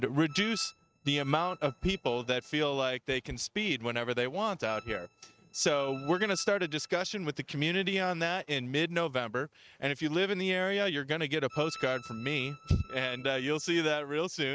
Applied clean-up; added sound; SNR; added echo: neural mask model RNNoise.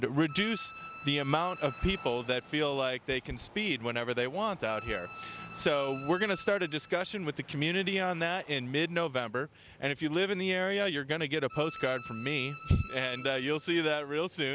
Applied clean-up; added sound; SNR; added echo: none; Bowed string instrument; 15 dB; none.